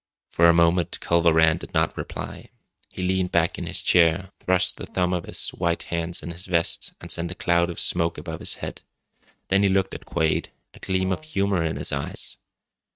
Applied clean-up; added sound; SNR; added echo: neural mask model RNNoise.